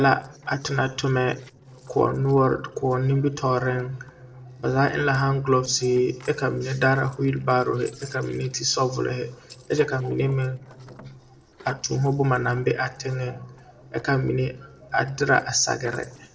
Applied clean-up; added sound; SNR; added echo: neural separator model SepFormer DNS4.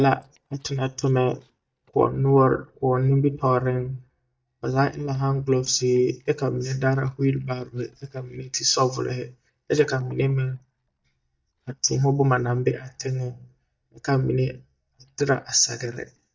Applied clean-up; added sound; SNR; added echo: neural mask model DeepFilterNet 3.